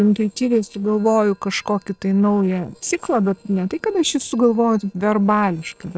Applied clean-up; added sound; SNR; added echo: neural separator model SepFormer DNS4.